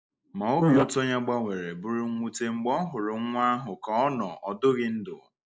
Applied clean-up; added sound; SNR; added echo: neural mask model Resemble Enhance denoiser.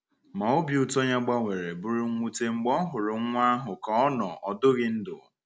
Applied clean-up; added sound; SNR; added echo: none; none; none; none.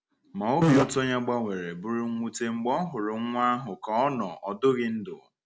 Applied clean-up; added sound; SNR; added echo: none; Fart; -4 dB; none.